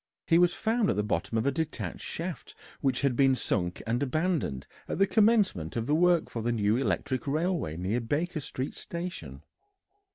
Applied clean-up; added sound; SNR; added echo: none; none; none; none.